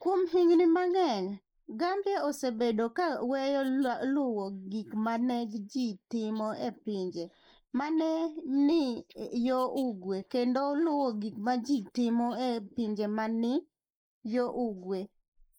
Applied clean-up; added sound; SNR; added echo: neural mask model Resemble Enhance denoiser.